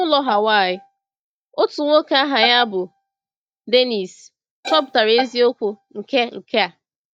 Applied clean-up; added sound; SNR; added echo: neural mask model DeepFilterNet 3.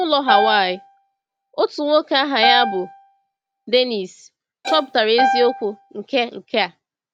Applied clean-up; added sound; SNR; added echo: none; Piano + Bowed string instrument; 3 dB; none.